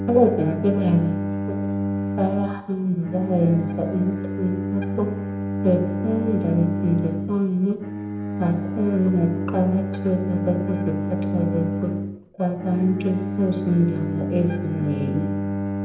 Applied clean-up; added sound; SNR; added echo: none; Bowed string instrument; 3 dB; reverberation time 0.7 s.